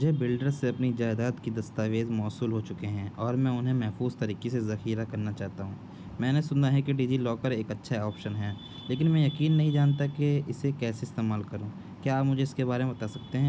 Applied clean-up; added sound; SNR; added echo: none; none; none; none.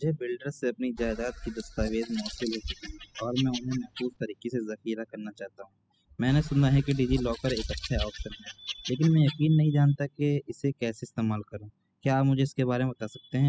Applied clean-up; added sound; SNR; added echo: classical method spectral subtraction.